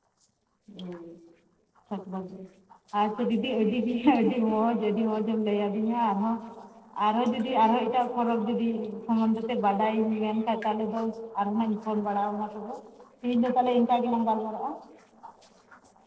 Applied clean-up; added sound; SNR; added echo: neural separator model SepFormer DNS4.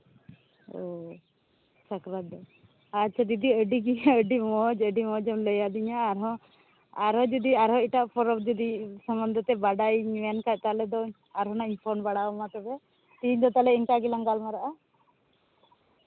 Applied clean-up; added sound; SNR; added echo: none; none; none; none.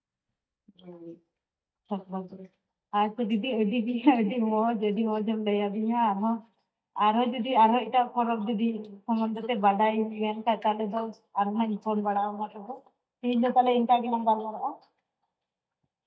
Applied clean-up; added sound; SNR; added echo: neural mask model DeepFilterNet 3.